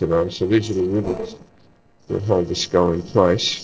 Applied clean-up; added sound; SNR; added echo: neural separator model SepFormer DNS4.